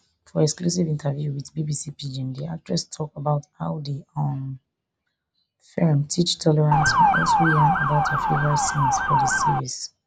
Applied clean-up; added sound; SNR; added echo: none; Motor vehicle (road) / Siren; -4 dB; none.